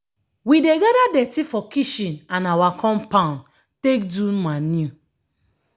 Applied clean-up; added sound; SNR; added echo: none; none; none; none.